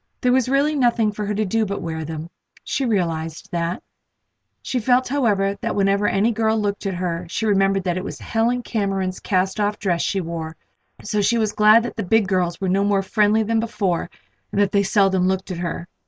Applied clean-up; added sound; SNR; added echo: neural mask model Resemble Enhance denoiser.